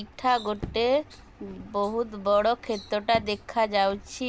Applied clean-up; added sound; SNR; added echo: none; Walk, footsteps; 18 dB; none.